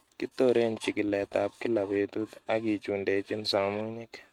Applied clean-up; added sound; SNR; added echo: neural mask model RNNoise.